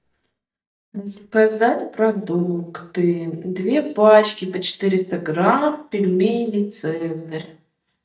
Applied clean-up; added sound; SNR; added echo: neural mask model DeepFilterNet 3.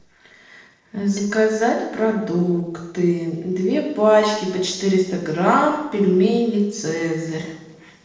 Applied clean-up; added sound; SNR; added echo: neural separator model SepFormer DNS4.